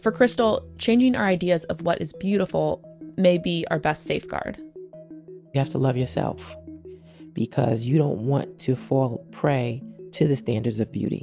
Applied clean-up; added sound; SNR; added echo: none; none; none; none.